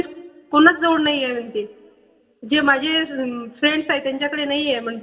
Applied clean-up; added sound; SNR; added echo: none; none; none; reverberation time 1.3 s.